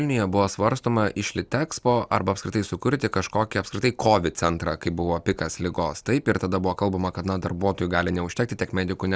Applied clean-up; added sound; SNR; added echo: none; none; none; none.